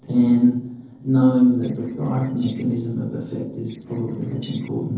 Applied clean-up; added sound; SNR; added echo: neural separator model SepFormer DNS4.